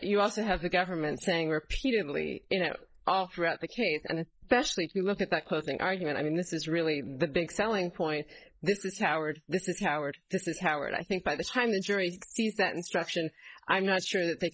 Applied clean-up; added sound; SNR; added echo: neural mask model Resemble Enhance denoiser.